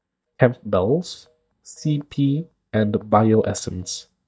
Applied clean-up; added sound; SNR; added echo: neural mask model DeepFilterNet 3.